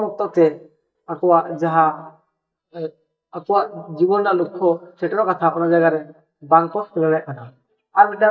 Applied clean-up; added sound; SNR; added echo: neural mask model DeepFilterNet 3.